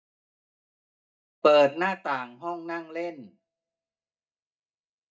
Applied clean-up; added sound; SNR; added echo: neural mask model DeepFilterNet 3.